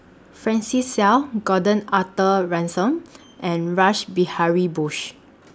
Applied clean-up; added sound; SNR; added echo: none; none; none; none.